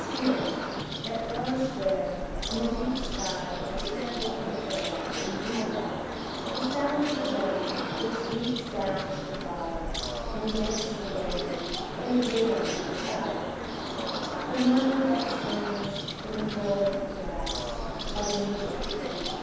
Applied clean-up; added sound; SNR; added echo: none; Bird; 1 dB; reverberation time 1.2 s.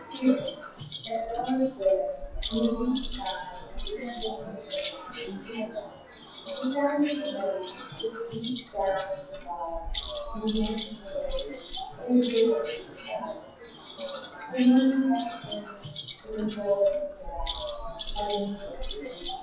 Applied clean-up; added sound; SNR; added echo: classical method WPE with log-MMSE.